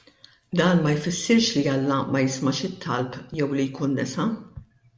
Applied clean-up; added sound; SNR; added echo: none; none; none; none.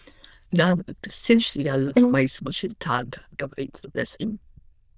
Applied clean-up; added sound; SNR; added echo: neural diffusion model UNIVERSE++.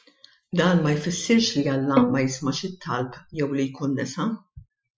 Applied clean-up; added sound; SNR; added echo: classical method Wiener filter.